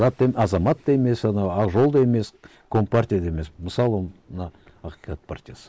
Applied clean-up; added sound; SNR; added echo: neural mask model Resemble Enhance denoiser.